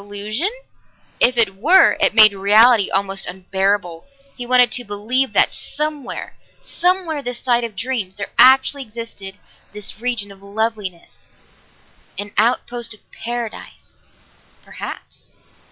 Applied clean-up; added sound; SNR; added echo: none; none; none; none.